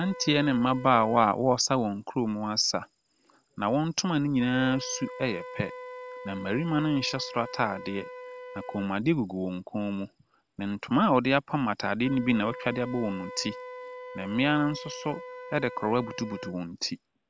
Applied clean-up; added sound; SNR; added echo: none; Wind instrument, woodwind instrument; 15 dB; none.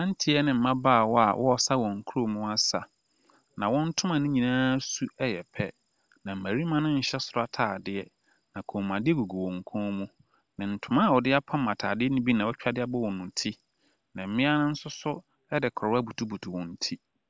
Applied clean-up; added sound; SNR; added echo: none; none; none; none.